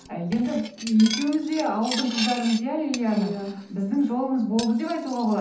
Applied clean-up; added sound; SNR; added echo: none; Cutlery, silverware; 12 dB; reverberation time 0.6 s.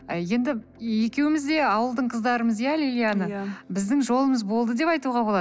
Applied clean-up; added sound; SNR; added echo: none; none; none; none.